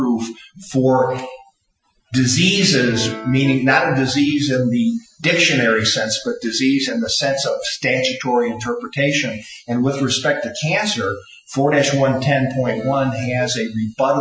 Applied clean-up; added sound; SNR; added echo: classical method Wiener filter.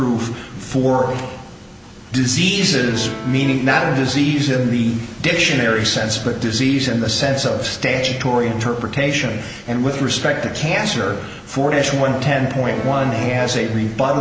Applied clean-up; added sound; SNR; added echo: none; Accordion; 11 dB; none.